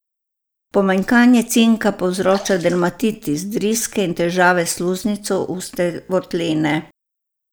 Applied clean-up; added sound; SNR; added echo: none; Sink (filling or washing) / Water / Splash, splatter; 17 dB; none.